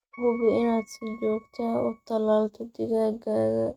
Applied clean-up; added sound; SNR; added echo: neural mask model RNNoise.